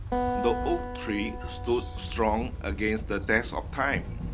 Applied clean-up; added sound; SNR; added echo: none; Train + Acoustic guitar; 3 dB; none.